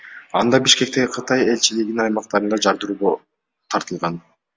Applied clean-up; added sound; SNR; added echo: none; none; none; none.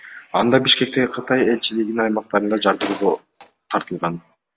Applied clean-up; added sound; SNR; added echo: none; Tools; 14 dB; none.